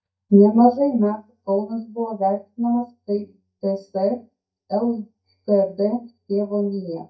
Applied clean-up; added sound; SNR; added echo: neural mask model DeepFilterNet 3.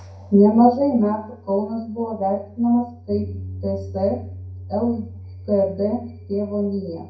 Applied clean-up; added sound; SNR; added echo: none; Bass guitar; 15 dB; reverberation time 0.5 s.